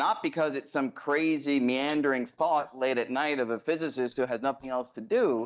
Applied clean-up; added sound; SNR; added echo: neural mask model DeepFilterNet 3.